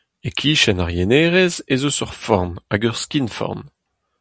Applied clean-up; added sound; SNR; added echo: none; none; none; none.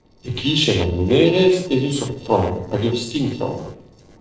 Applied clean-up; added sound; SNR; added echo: neural separator model SepFormer DNS4.